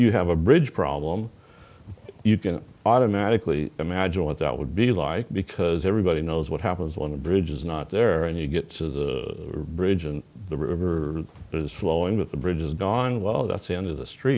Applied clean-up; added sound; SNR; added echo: none; none; none; none.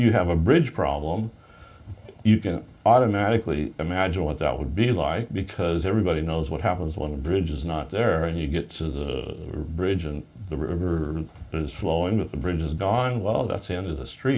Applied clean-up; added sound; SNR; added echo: none; none; none; reverberation time 0.2 s.